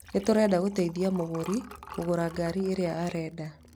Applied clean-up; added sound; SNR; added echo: none; Liquid; 20 dB; none.